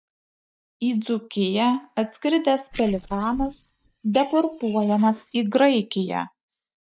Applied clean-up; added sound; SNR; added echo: neural mask model DeepFilterNet 3.